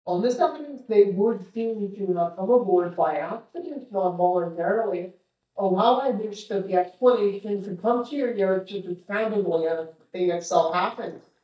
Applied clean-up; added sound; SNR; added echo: neural mask model DeepFilterNet 3.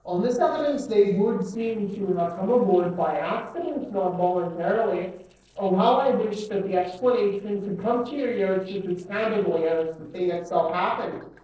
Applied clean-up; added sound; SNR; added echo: neural separator model SepFormer DNS4.